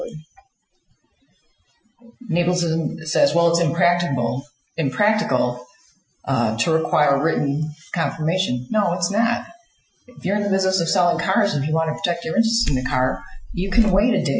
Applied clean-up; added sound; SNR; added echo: classical method Wiener filter.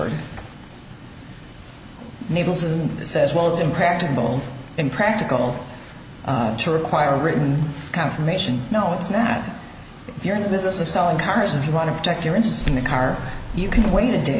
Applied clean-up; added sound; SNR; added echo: none; Keys jangling; 3 dB; none.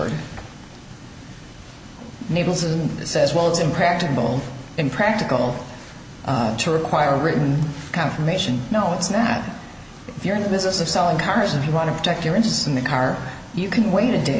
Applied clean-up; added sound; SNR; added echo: none; none; none; none.